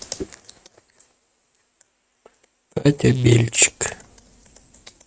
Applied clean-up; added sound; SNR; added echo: neural mask model RNNoise.